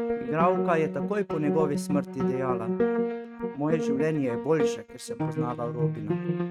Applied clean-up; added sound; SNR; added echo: neural mask model RNNoise.